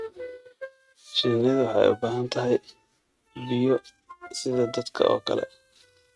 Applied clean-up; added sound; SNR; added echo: neural mask model RNNoise.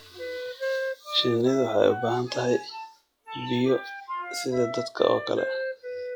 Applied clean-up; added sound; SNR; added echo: classical method log-MMSE.